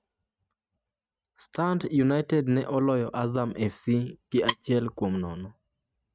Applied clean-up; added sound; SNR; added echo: neural mask model RNNoise.